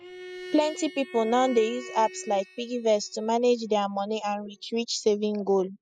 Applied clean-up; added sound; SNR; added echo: classical method spectral subtraction.